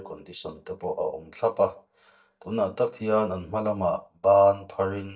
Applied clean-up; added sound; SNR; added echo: neural mask model DeepFilterNet 3.